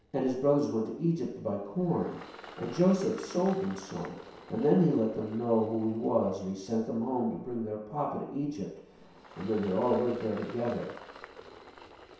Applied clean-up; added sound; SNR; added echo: none; Engine; 20 dB; reverberation time 0.7 s.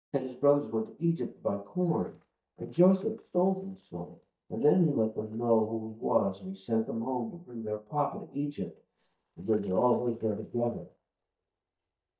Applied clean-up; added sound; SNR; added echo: neural mask model DeepFilterNet 3.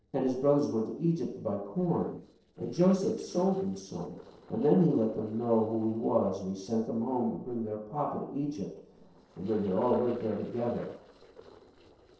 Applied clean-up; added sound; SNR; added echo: neural separator model SepFormer DNS4.